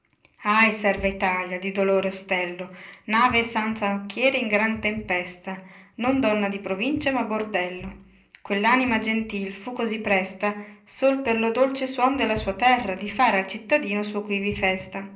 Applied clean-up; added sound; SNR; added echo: none; none; none; reverberation time 0.5 s.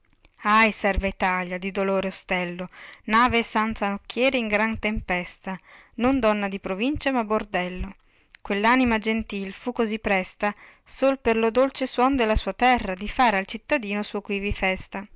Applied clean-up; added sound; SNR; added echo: none; none; none; none.